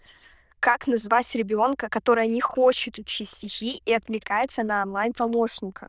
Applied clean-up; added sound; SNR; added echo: neural diffusion model UNIVERSE++.